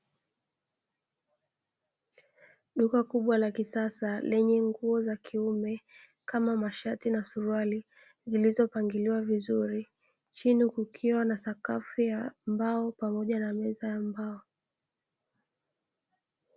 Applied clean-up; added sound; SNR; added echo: none; none; none; none.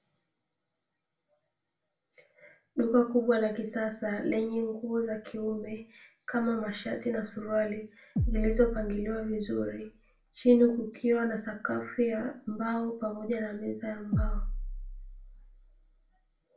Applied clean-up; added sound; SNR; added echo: none; Bass drum; 3 dB; reverberation time 0.3 s.